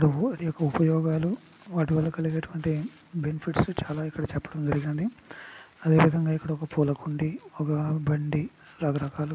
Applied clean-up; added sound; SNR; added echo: none; none; none; none.